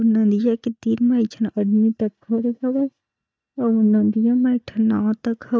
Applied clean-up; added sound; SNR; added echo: neural mask model DeepFilterNet 3.